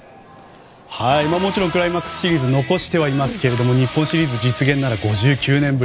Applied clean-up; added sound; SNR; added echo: none; none; none; none.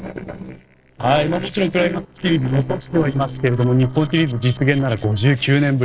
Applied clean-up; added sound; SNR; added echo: neural separator model SepFormer DNS4.